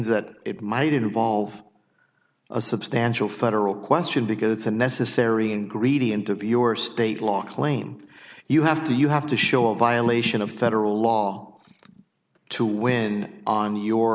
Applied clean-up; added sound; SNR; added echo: none; none; none; none.